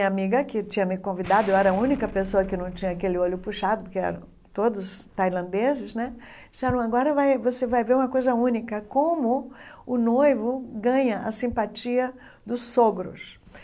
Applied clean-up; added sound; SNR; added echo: none; Explosion; 17 dB; none.